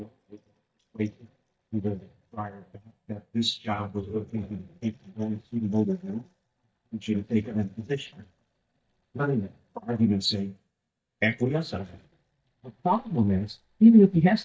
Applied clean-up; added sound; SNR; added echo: neural mask model DeepFilterNet 3.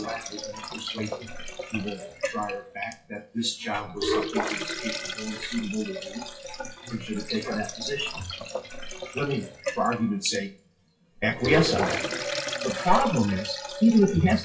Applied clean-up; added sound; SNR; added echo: classical method WPE with log-MMSE.